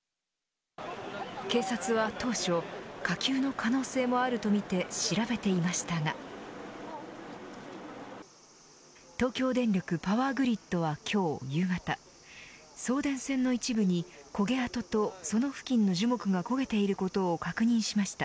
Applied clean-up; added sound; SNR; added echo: none; none; none; none.